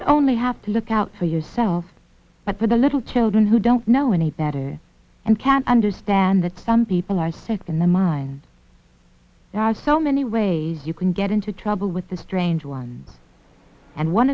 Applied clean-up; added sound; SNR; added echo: none; none; none; none.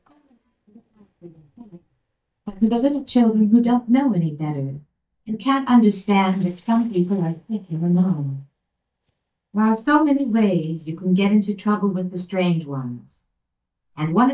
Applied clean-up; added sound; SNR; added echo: neural mask model DeepFilterNet 3.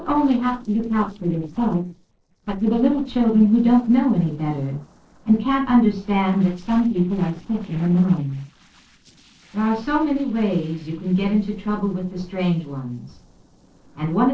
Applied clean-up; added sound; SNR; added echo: neural separator model SepFormer DNS4.